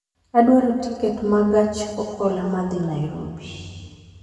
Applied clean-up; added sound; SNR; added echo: none; none; none; reverberation time 2.0 s.